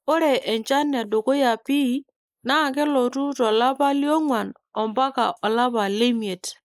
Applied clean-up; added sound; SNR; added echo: neural mask model Resemble Enhance denoiser.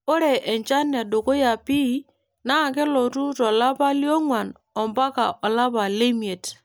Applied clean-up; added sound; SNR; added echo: none; none; none; none.